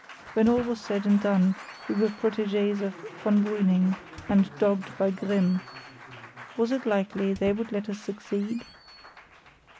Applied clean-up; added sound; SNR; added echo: none; Applause + Squeak; 17 dB; none.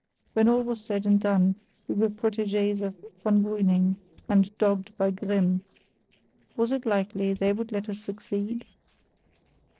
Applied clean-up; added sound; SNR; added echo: neural separator model SepFormer DNS4.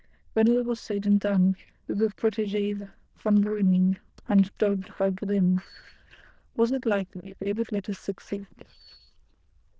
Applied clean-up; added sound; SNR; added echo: neural diffusion model UNIVERSE++.